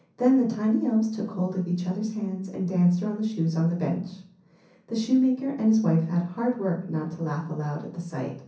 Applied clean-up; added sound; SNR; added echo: none; none; none; reverberation time 0.6 s.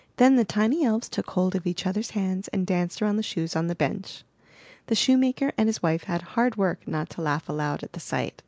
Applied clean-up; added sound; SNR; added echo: none; none; none; none.